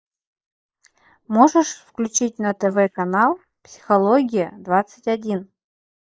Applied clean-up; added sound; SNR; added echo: neural mask model Resemble Enhance denoiser.